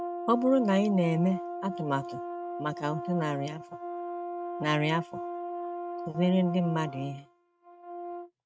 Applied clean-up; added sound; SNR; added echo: neural mask model RNNoise.